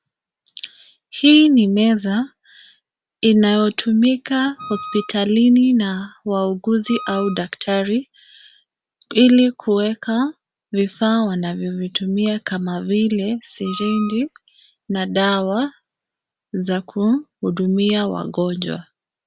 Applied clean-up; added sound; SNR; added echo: none; Wind instrument, woodwind instrument; 15 dB; none.